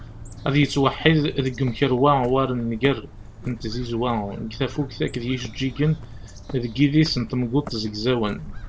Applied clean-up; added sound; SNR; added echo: none; Bird; 14 dB; none.